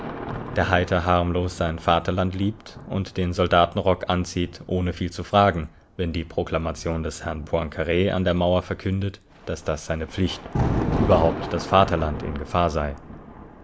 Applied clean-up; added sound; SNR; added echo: none; Thunder; 9 dB; none.